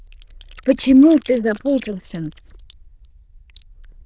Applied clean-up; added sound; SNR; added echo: neural diffusion model UNIVERSE++.